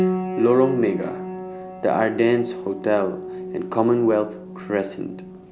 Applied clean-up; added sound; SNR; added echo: none; Piano; 7 dB; none.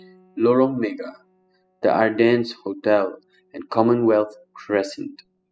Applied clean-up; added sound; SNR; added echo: classical method spectral subtraction.